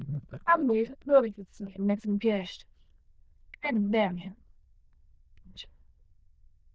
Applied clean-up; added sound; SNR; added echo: neural diffusion model UNIVERSE++.